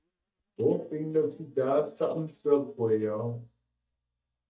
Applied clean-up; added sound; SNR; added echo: neural mask model DeepFilterNet 3.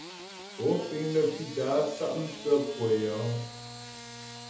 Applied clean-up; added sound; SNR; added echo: none; Engine starting / Sawing; 13 dB; reverberation time 0.7 s.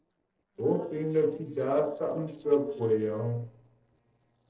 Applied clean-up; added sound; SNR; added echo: neural separator model SepFormer DNS4.